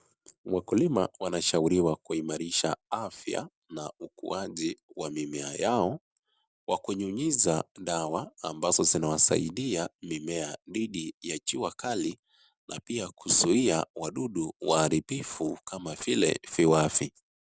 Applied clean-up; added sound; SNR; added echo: none; none; none; none.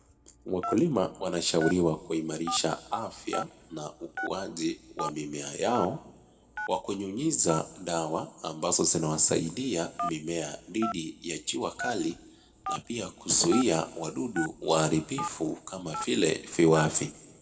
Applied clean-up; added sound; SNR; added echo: none; Telephone; 12 dB; reverberation time 1.5 s.